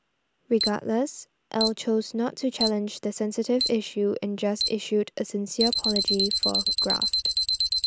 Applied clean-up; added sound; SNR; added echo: none; Alarm; 2 dB; none.